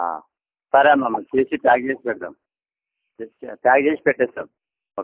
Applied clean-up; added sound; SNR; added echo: neural mask model Resemble Enhance denoiser.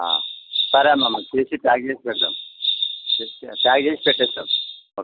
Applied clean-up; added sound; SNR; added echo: none; Bird vocalization, bird call, bird song; 2 dB; none.